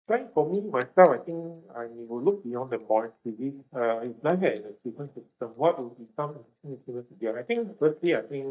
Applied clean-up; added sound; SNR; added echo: neural mask model DeepFilterNet 3.